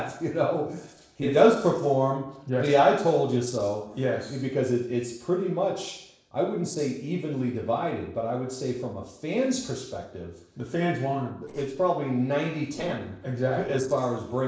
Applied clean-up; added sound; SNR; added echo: neural separator model SepFormer DNS4.